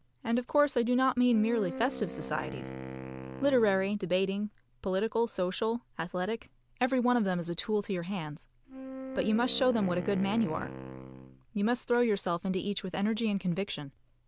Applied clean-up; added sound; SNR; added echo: none; Wind instrument, woodwind instrument; 11 dB; none.